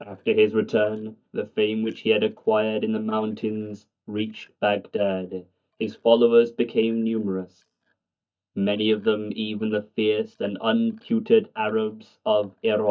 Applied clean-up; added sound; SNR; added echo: neural mask model DeepFilterNet 3.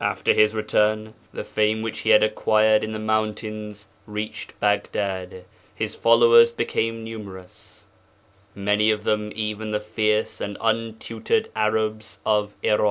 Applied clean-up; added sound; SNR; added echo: none; none; none; none.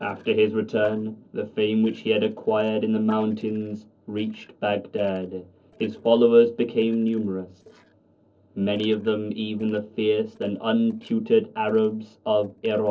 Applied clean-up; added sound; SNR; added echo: neural separator model SepFormer DNS4.